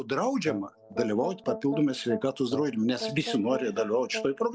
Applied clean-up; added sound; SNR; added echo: none; Brass instrument; 10 dB; none.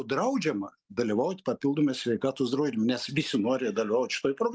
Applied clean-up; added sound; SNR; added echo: none; none; none; none.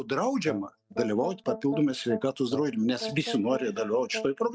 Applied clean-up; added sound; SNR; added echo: neural mask model RNNoise.